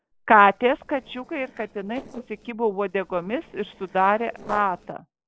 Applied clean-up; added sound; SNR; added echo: neural separator model SepFormer DNS4.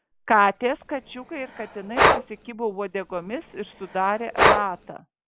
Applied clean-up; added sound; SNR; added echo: none; Breathing; -1 dB; none.